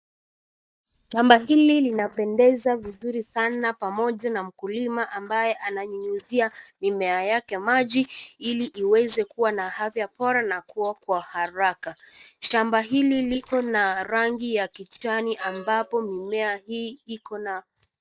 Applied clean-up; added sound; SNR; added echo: neural mask model DeepFilterNet 3.